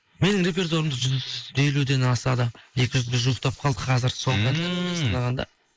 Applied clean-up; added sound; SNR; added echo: neural mask model Resemble Enhance denoiser.